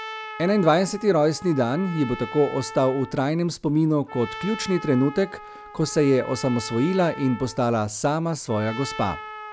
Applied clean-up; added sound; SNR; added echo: none; Trumpet; 14 dB; none.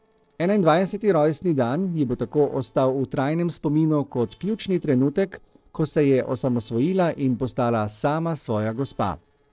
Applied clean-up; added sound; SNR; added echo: neural separator model SepFormer DNS4.